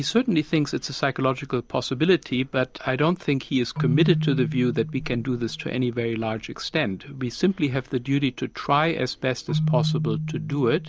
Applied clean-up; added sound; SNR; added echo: none; Keyboard (musical); 7 dB; none.